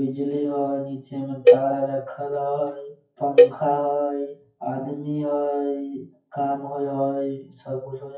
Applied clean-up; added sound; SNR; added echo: classical method WPE with log-MMSE.